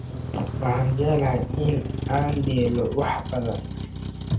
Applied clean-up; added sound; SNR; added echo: none; Motor vehicle (road); 4 dB; reverberation time 0.3 s.